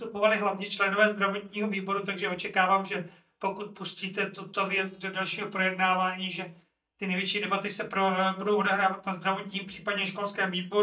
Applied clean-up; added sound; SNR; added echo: neural mask model DeepFilterNet 3.